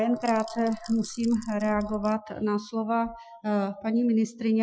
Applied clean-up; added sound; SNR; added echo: classical method Wiener filter.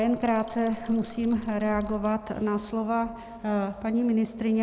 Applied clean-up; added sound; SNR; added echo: none; Rattle / Rattle (instrument); 17 dB; none.